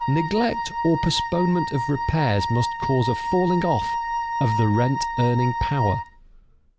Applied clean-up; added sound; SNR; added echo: none; Wind instrument, woodwind instrument; 4 dB; none.